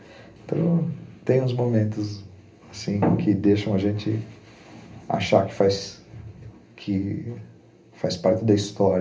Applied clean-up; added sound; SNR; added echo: none; none; none; reverberation time 0.3 s.